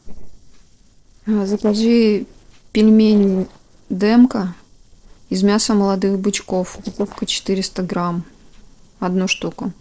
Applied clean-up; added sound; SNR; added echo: neural separator model SepFormer DNS4.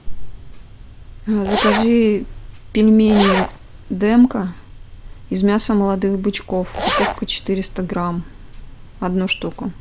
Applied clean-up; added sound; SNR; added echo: none; Zipper (clothing); 4 dB; none.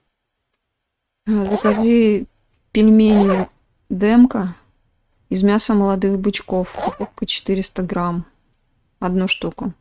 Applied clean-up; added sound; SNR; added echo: neural mask model RNNoise.